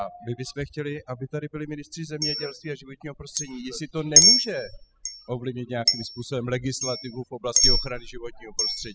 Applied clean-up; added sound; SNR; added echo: classical method spectral subtraction.